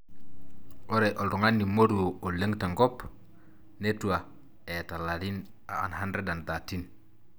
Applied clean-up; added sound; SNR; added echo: none; none; none; none.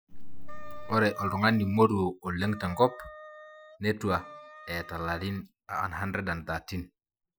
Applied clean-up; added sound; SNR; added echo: classical method Wiener filter.